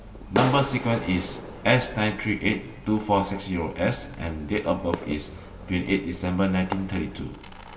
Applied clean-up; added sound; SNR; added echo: none; Fireworks; 11 dB; reverberation time 1.7 s.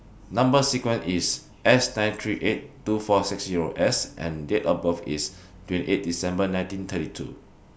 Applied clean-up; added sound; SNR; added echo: none; none; none; none.